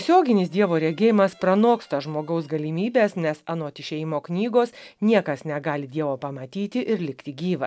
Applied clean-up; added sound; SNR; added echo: none; none; none; none.